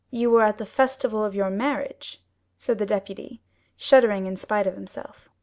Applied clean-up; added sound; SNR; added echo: none; none; none; none.